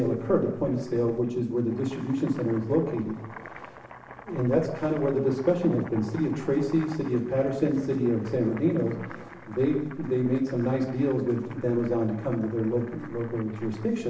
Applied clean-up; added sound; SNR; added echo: none; Boiling; 19 dB; reverberation time 1.0 s.